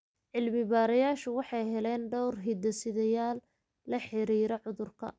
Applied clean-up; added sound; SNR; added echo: none; none; none; none.